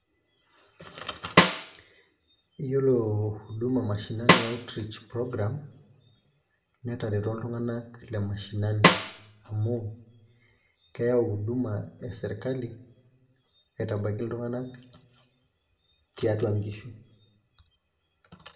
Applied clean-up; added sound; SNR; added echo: none; Snare drum; -5 dB; reverberation time 0.5 s.